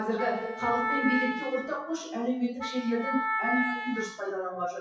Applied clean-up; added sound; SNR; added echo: classical method WPE with log-MMSE.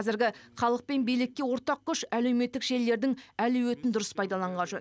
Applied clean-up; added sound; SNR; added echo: none; none; none; none.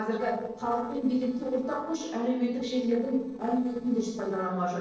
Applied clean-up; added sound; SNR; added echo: neural separator model SepFormer DNS4.